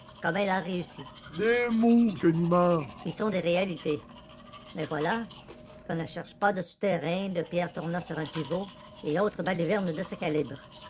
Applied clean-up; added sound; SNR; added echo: none; Domestic sounds, home sounds; 18 dB; none.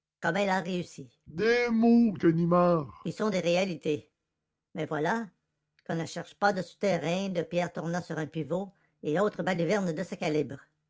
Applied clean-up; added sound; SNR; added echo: none; none; none; none.